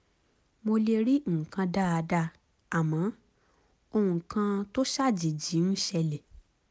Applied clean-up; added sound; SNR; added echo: none; none; none; none.